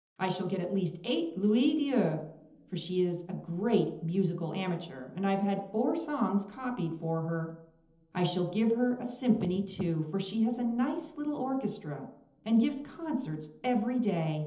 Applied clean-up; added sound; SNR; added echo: none; Wind; 12 dB; reverberation time 1.2 s.